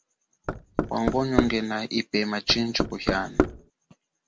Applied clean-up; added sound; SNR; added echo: none; Knock; -1 dB; none.